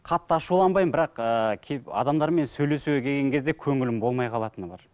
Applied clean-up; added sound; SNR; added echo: none; none; none; none.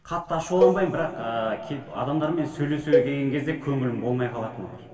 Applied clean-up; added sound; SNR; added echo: none; Cowbell; 2 dB; reverberation time 2.2 s.